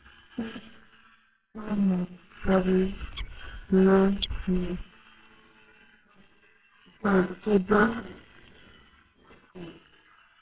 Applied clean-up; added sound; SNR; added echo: neural separator model SepFormer WHAMR!.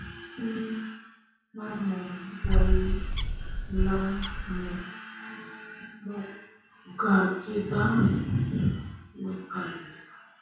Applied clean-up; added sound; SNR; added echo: none; Bird; -5 dB; reverberation time 0.6 s.